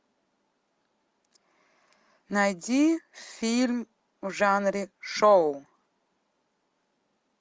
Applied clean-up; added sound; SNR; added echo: none; none; none; none.